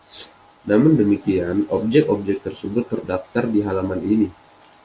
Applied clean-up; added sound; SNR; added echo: none; none; none; none.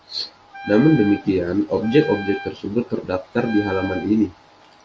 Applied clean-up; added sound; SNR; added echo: none; Wind instrument, woodwind instrument; 14 dB; none.